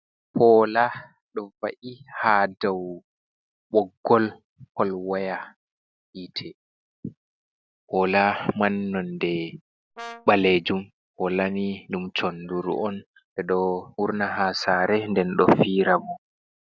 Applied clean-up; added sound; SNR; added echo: none; Brass instrument; 14 dB; none.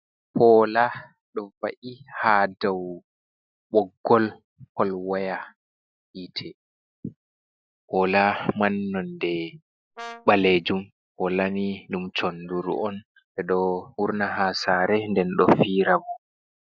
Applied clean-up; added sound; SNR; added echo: classical method Wiener filter.